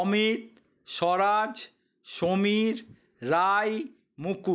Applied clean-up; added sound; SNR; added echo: none; none; none; none.